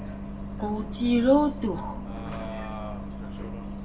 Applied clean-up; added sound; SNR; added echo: none; Bus; 6 dB; reverberation time 2.0 s.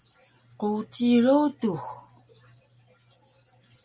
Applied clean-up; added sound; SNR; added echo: none; none; none; none.